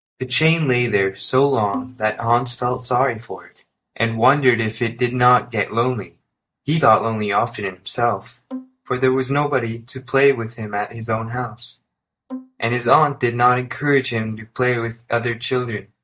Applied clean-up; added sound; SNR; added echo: neural mask model DeepFilterNet 3.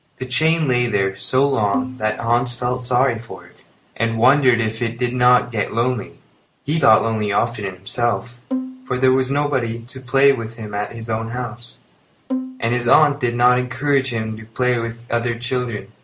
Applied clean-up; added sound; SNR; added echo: none; Bowed string instrument; 10 dB; none.